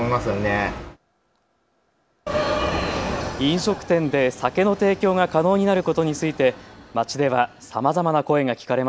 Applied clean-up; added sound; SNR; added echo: none; none; none; none.